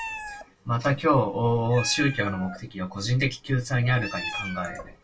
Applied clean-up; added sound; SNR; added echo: none; Meow; 13 dB; reverberation time 0.1 s.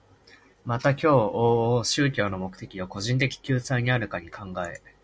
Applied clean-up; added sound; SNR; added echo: none; none; none; none.